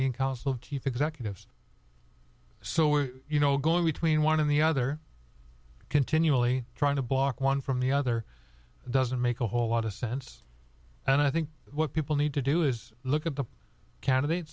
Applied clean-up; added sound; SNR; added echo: none; none; none; none.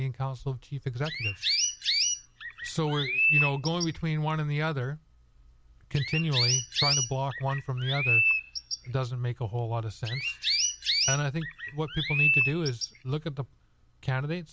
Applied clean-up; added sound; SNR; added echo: none; Chirp, tweet; -2 dB; none.